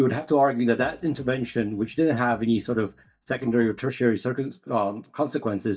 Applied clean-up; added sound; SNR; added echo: neural mask model DeepFilterNet 3.